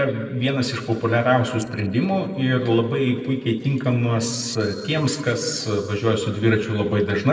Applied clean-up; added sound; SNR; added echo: neural separator model SepFormer DNS4.